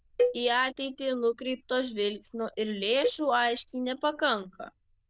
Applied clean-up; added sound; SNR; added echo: neural diffusion model UNIVERSE++.